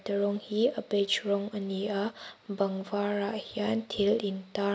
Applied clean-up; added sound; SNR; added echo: none; none; none; none.